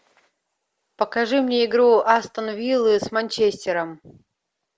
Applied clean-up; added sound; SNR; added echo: none; none; none; none.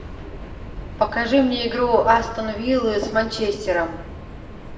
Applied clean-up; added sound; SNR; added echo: none; Subway, metro, underground; 13 dB; reverberation time 0.8 s.